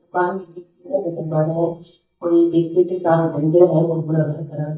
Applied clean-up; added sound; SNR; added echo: neural mask model DeepFilterNet 3.